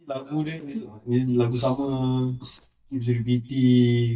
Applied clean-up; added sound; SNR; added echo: neural mask model DeepFilterNet 3.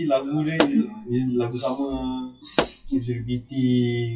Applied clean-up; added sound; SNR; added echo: classical method WPE with log-MMSE.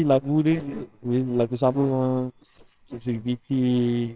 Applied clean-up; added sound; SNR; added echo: neural separator model SepFormer WHAMR!.